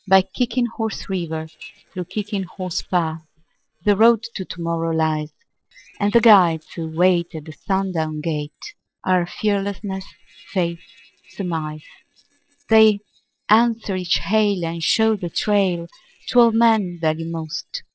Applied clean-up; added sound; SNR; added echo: neural separator model SepFormer DNS4.